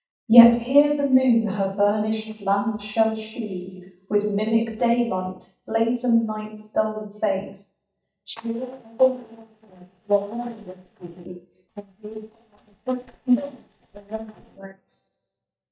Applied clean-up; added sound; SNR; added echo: neural mask model DeepFilterNet 3.